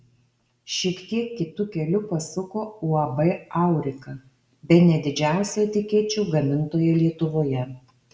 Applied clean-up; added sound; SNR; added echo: none; none; none; none.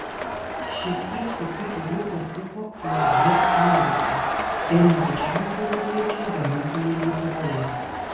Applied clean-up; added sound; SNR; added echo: none; Crowd; -1 dB; reverberation time 0.9 s.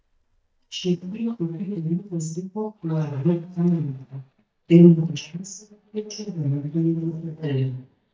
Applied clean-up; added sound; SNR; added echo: neural mask model DeepFilterNet 3.